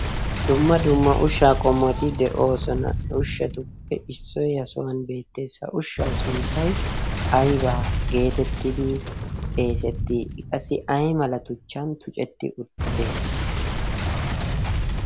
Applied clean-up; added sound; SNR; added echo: none; Boom; 2 dB; none.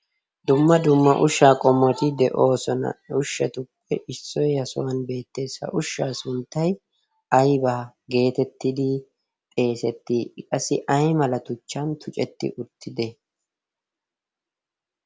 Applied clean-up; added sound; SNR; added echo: none; none; none; none.